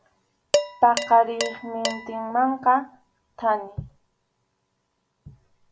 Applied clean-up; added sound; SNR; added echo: none; Dishes, pots, and pans; 6 dB; none.